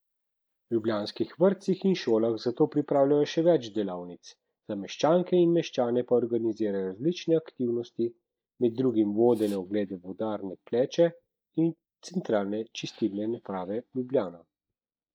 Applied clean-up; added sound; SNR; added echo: neural mask model DeepFilterNet 3.